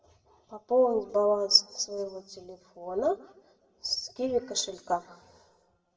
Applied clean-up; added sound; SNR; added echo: none; none; none; reverberation time 1.1 s.